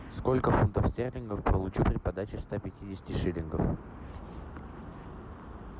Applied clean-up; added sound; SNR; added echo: none; none; none; none.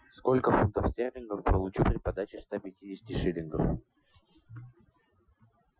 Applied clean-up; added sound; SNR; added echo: classical method Wiener filter.